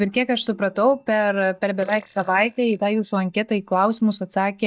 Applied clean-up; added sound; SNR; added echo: neural mask model DeepFilterNet 3.